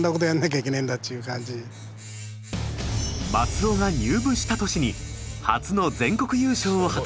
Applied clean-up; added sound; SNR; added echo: none; Domestic sounds, home sounds; 13 dB; none.